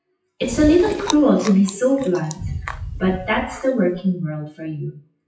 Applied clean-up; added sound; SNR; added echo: classical method WPE with log-MMSE.